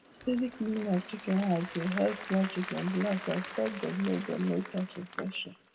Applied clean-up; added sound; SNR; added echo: none; Applause / Crowd; 12 dB; reverberation time 0.6 s.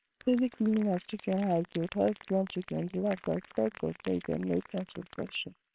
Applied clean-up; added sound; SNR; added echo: neural separator model SepFormer WHAMR!.